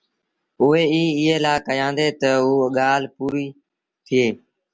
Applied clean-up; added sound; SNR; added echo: none; none; none; none.